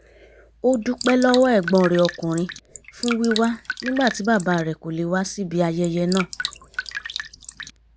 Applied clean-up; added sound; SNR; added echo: none; Drip; 10 dB; none.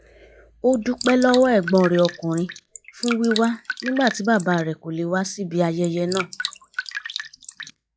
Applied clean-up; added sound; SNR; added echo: classical method log-MMSE.